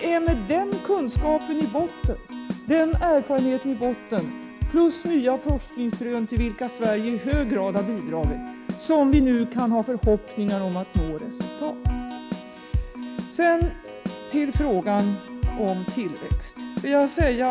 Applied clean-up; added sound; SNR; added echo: none; Keyboard (musical); 5 dB; none.